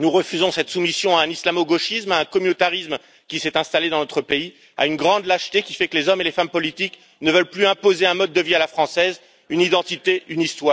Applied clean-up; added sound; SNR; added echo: none; none; none; none.